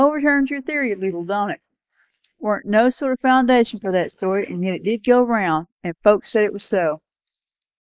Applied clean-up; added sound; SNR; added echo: neural mask model Resemble Enhance denoiser.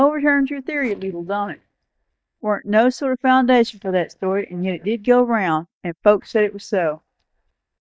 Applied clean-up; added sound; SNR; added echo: neural mask model DeepFilterNet 3.